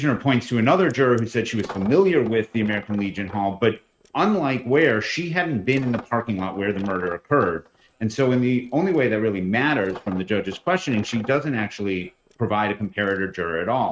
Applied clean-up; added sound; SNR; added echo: neural mask model RNNoise.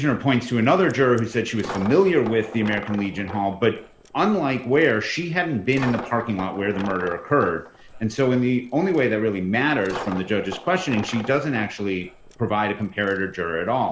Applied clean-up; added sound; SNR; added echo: none; Coin (dropping); 16 dB; none.